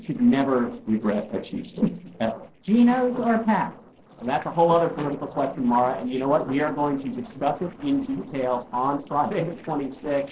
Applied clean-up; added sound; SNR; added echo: neural separator model SepFormer DNS4.